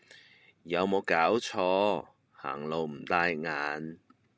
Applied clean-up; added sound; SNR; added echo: none; none; none; none.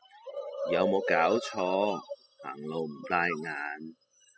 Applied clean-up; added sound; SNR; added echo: classical method spectral subtraction.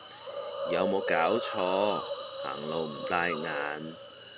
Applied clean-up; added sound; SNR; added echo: none; Hiss; 3 dB; none.